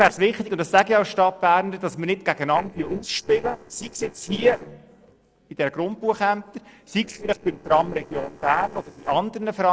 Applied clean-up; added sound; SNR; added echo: neural separator model SepFormer DNS4.